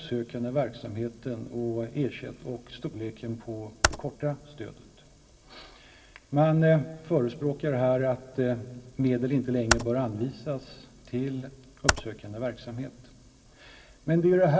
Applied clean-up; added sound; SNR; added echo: none; Computer keyboard; 3 dB; reverberation time 1.7 s.